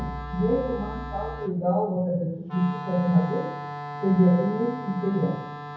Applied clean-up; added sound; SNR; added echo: none; Wind instrument, woodwind instrument; 11 dB; reverberation time 0.9 s.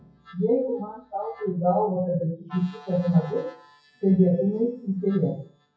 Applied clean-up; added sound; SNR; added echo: classical method WPE with log-MMSE.